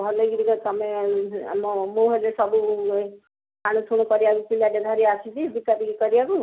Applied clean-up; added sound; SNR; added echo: none; none; none; none.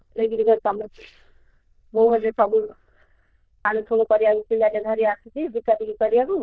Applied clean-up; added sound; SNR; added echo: neural diffusion model UNIVERSE++.